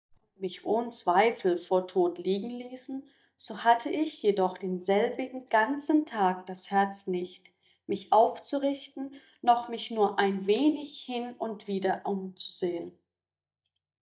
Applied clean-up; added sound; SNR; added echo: neural mask model DeepFilterNet 3.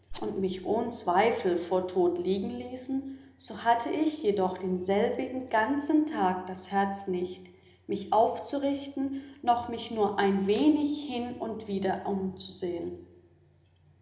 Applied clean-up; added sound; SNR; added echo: none; Rattle; 14 dB; reverberation time 0.8 s.